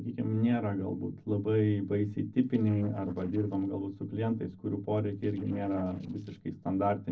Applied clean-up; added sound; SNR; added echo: neural separator model SepFormer DNS4.